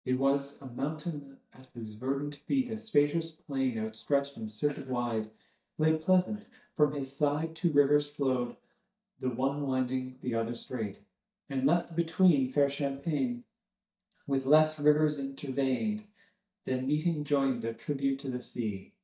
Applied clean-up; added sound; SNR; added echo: neural mask model DeepFilterNet 3.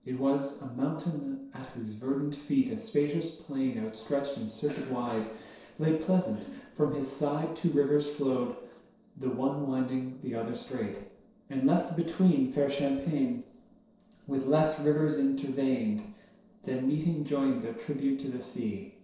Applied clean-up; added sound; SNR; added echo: neural separator model SepFormer DNS4.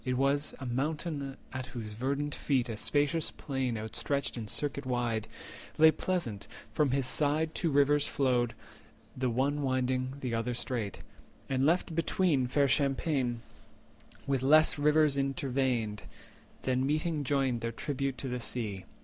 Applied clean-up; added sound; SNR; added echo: none; none; none; none.